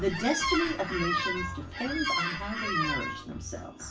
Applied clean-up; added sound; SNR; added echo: none; Squeak; 0 dB; reverberation time 0.3 s.